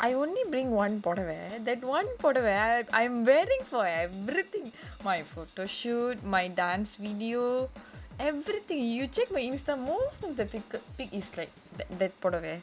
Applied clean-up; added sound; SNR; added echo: none; Drum / Drum kit; 19 dB; none.